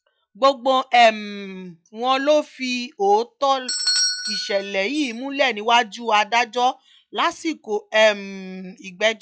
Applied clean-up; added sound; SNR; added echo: classical method log-MMSE.